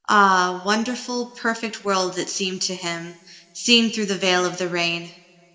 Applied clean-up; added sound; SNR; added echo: none; none; none; reverberation time 2.7 s.